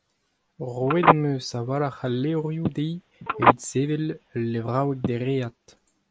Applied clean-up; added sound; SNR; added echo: none; Telephone; 0 dB; none.